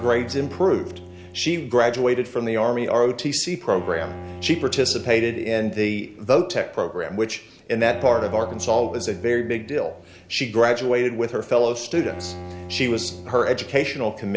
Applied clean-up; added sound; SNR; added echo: none; Bowed string instrument; 17 dB; none.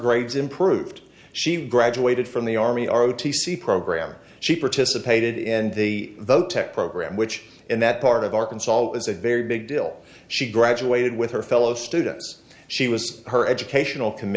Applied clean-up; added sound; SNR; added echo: none; none; none; none.